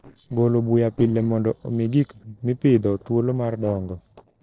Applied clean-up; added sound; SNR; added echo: neural separator model SepFormer DNS4.